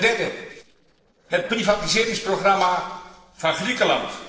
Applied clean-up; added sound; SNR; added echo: neural separator model SepFormer DNS4.